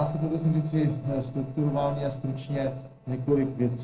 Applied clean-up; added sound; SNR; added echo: neural separator model SepFormer DNS4.